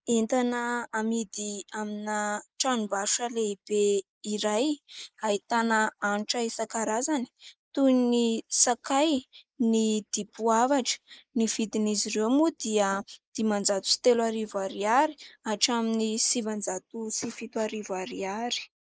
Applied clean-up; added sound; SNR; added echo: neural mask model Resemble Enhance denoiser.